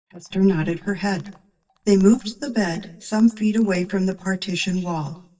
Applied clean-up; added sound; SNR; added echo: neural mask model DeepFilterNet 3.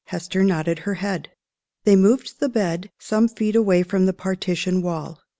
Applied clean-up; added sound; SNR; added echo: none; none; none; none.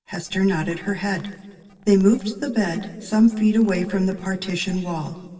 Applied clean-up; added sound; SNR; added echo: neural separator model SepFormer DNS4.